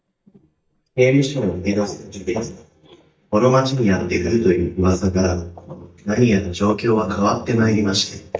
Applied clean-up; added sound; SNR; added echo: neural mask model DeepFilterNet 3.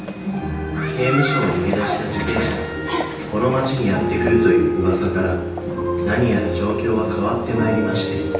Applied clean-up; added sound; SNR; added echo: none; Walk, footsteps; 16 dB; reverberation time 0.9 s.